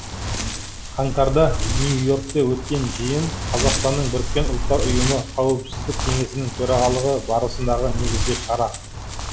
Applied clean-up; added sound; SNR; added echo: none; Wind; 2 dB; none.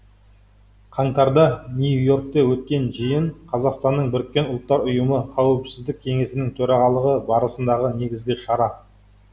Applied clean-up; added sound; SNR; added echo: none; none; none; none.